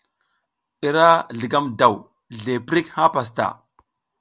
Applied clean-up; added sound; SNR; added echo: none; none; none; none.